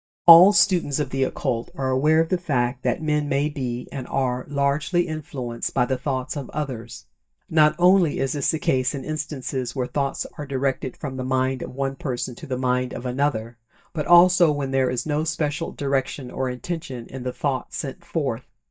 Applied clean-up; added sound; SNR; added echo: neural mask model DeepFilterNet 3.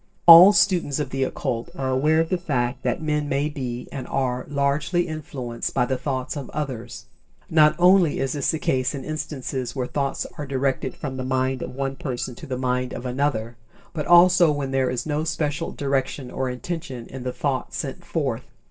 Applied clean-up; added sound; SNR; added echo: neural separator model SepFormer DNS4.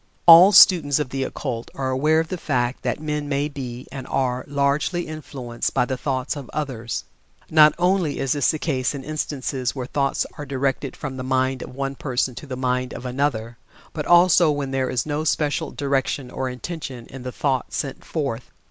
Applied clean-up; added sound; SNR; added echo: none; none; none; none.